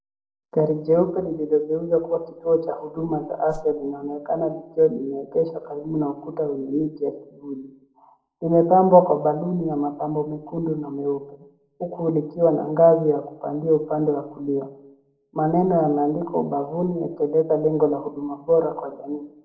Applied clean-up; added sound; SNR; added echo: neural separator model SepFormer DNS4.